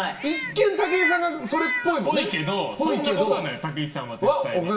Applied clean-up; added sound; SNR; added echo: none; Meow; 7 dB; reverberation time 0.2 s.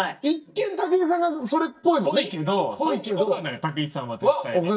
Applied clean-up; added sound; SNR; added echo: neural mask model DeepFilterNet 3.